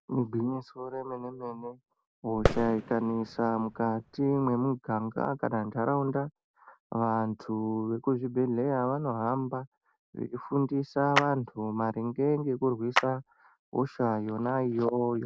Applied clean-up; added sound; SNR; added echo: none; Fireworks + Clapping; 5 dB; none.